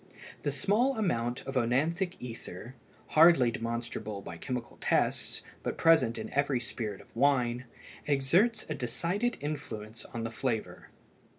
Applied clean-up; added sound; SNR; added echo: none; none; none; none.